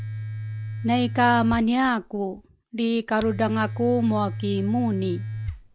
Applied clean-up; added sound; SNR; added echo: none; Domestic sounds, home sounds; 8 dB; none.